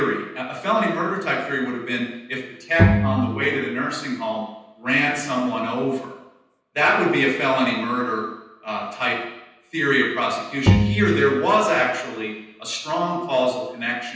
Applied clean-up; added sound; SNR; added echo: none; Bowed string instrument; -1 dB; reverberation time 0.9 s.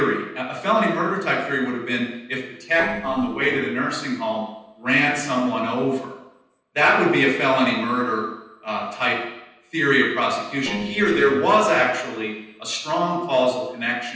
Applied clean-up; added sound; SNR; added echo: neural separator model SepFormer DNS4.